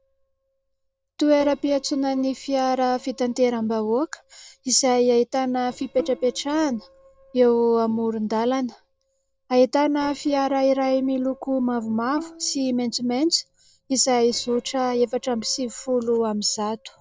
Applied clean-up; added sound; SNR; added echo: neural separator model SepFormer DNS4.